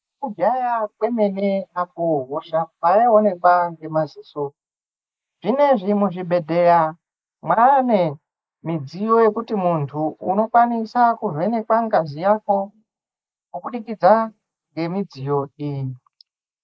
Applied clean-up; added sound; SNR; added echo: neural mask model Resemble Enhance denoiser.